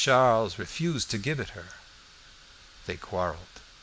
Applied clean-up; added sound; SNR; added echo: none; none; none; none.